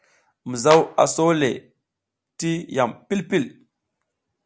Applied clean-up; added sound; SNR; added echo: none; Clapping; 7 dB; none.